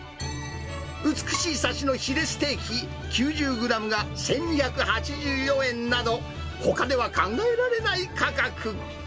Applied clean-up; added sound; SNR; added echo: none; Bowed string instrument; 16 dB; none.